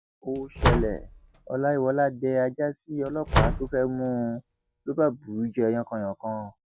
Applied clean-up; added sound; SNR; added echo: none; Slam; 2 dB; none.